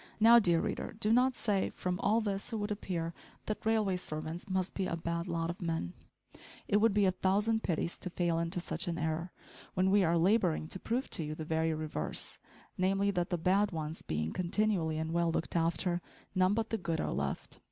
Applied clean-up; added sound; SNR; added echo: none; none; none; none.